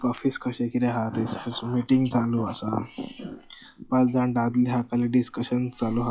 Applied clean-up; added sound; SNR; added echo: classical method log-MMSE.